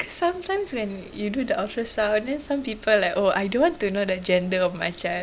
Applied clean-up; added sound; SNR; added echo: none; none; none; none.